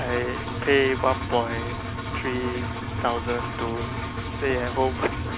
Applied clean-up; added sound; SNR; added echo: none; Engine; 3 dB; none.